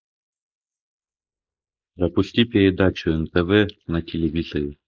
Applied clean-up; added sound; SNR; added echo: neural mask model Resemble Enhance denoiser.